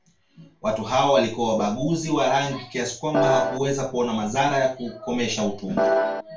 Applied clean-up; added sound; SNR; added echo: none; Piano; -3 dB; reverberation time 0.3 s.